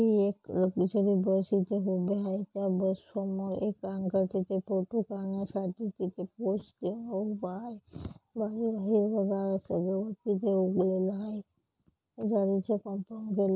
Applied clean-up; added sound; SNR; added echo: none; none; none; none.